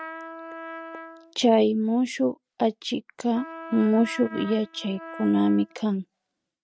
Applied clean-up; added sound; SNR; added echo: neural mask model RNNoise.